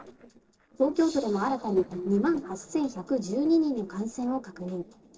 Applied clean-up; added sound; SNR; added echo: neural separator model SepFormer DNS4.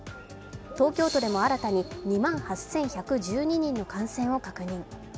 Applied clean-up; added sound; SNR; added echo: none; none; none; none.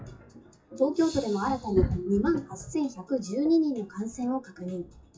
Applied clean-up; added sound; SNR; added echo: classical method WPE with log-MMSE.